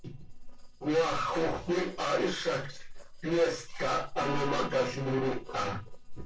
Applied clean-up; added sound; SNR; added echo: neural separator model SepFormer DNS4.